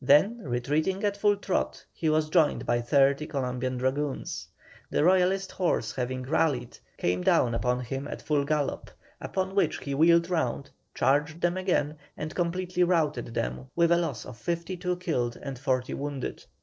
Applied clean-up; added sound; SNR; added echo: neural separator model SepFormer DNS4.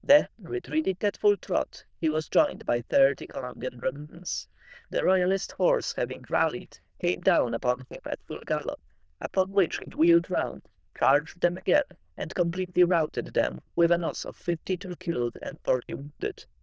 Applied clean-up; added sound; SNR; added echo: neural diffusion model UNIVERSE++.